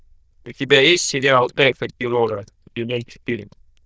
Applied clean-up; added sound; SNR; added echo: neural diffusion model UNIVERSE++.